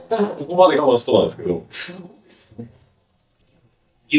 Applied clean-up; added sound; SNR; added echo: neural mask model DeepFilterNet 3.